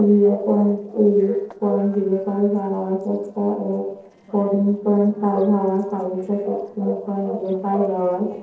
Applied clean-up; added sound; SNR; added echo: neural separator model SepFormer DNS4.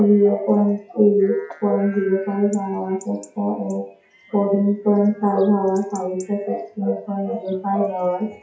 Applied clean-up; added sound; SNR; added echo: classical method WPE with log-MMSE.